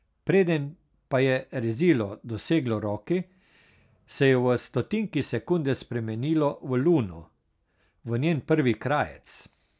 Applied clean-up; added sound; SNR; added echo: none; none; none; none.